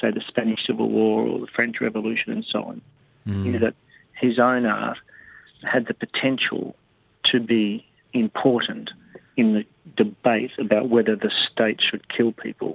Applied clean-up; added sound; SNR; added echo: none; none; none; none.